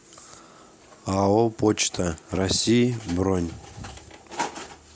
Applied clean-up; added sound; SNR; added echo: none; none; none; none.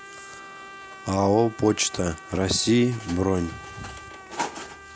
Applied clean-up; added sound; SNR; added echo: none; Trumpet; 18 dB; none.